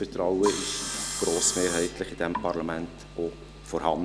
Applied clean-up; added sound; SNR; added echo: none; Sawing; 7 dB; none.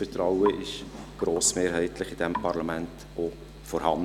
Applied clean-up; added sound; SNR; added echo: none; none; none; none.